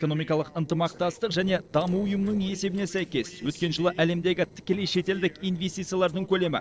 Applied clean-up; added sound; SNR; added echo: neural separator model SepFormer DNS4.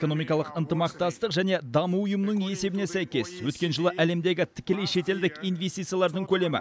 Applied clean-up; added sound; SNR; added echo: none; none; none; none.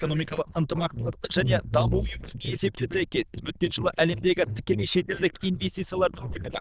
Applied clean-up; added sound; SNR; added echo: neural diffusion model UNIVERSE++.